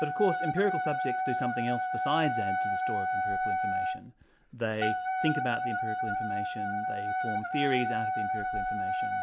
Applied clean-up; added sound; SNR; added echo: none; Wind instrument, woodwind instrument; -3 dB; none.